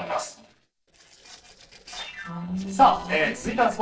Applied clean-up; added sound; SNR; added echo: neural separator model SepFormer DNS4.